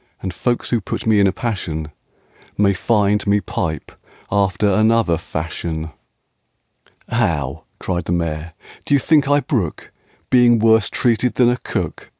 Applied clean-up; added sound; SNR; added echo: none; none; none; none.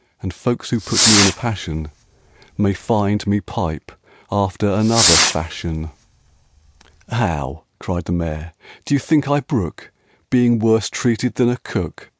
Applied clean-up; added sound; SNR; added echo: none; Fireworks; 1 dB; none.